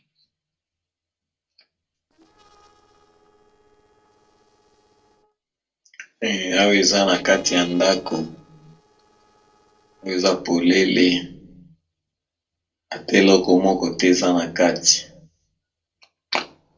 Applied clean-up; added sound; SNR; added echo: neural separator model SepFormer DNS4.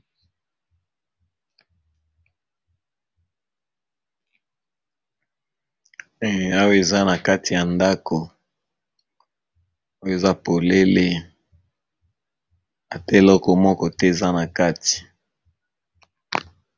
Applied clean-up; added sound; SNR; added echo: none; none; none; none.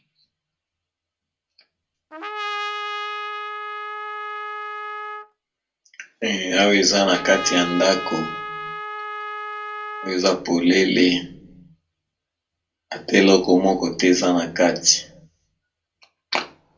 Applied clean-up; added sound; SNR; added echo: none; Trumpet; 8 dB; reverberation time 0.2 s.